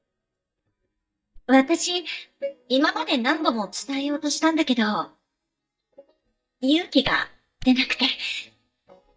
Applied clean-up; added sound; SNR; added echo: neural mask model DeepFilterNet 3.